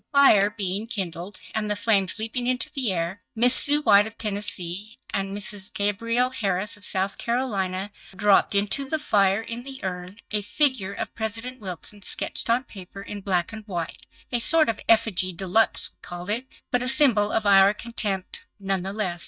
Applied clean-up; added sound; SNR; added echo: neural mask model DeepFilterNet 3.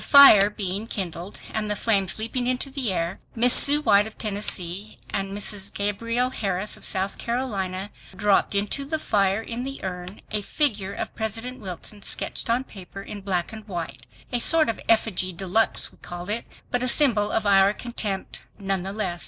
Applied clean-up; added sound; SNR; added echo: none; none; none; none.